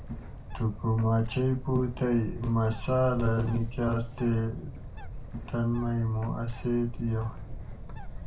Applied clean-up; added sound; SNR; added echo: none; Bird; 9 dB; reverberation time 0.3 s.